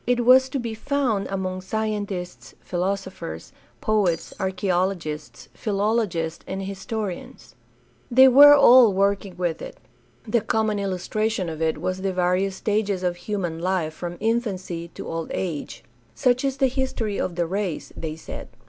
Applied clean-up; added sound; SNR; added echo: none; Shatter; 18 dB; none.